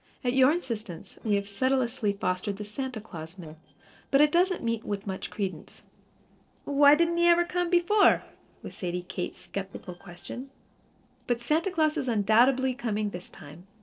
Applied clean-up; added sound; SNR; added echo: neural separator model SepFormer DNS4.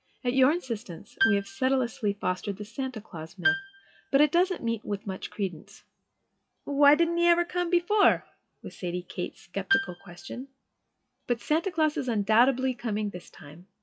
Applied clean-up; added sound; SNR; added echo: classical method WPE with log-MMSE.